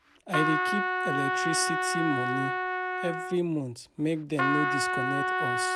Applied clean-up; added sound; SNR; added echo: none; Trumpet; -2 dB; none.